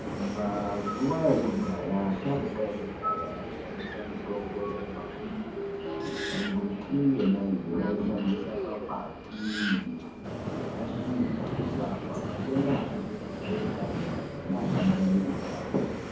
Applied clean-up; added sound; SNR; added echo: none; Subway, metro, underground; 4 dB; reverberation time 1.2 s.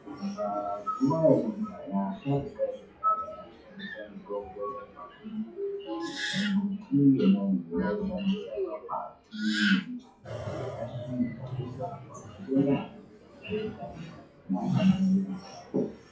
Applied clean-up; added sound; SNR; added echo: classical method WPE with log-MMSE.